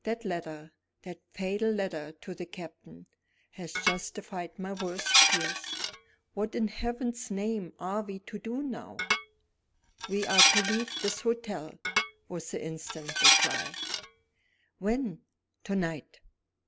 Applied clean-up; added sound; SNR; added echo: none; Dishes, pots, and pans; -5 dB; none.